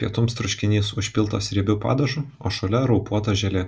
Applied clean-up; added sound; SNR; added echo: none; none; none; none.